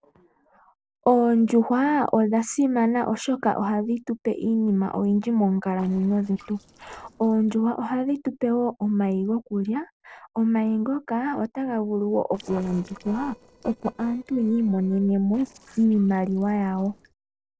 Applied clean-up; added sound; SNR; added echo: neural separator model SepFormer DNS4.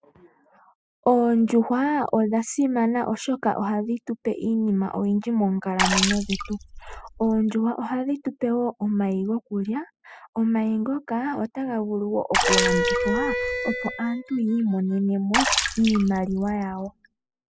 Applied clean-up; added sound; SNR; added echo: classical method spectral subtraction.